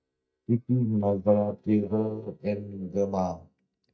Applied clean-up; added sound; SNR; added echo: neural mask model DeepFilterNet 3.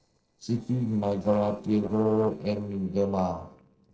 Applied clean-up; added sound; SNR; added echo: neural separator model SepFormer DNS4.